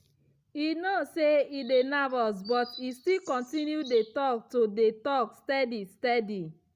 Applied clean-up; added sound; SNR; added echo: none; Chirp, tweet; 19 dB; none.